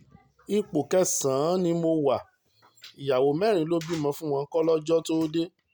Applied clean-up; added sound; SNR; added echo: none; none; none; none.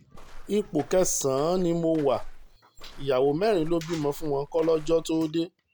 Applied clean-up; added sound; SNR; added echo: none; Walk, footsteps; 12 dB; none.